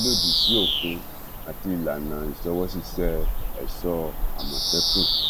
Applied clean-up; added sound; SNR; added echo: none; Bird vocalization, bird call, bird song; -5 dB; none.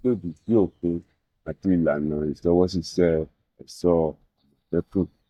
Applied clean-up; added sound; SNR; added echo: neural mask model DeepFilterNet 3.